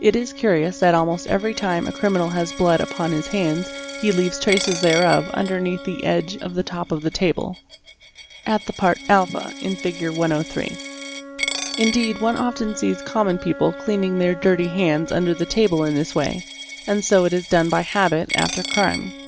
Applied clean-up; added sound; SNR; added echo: none; Wind instrument, woodwind instrument + Coin (dropping); 11 dB; none.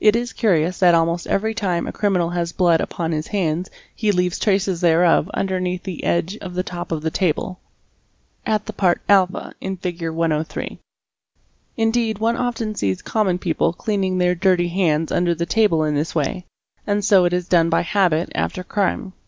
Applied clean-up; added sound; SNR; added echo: none; none; none; none.